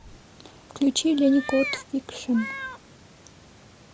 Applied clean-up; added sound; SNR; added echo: none; Meow; 13 dB; none.